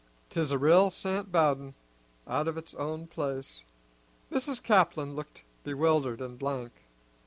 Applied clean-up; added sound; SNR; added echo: none; none; none; none.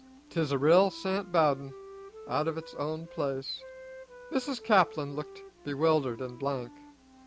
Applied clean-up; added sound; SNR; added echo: none; Wind instrument, woodwind instrument; 19 dB; none.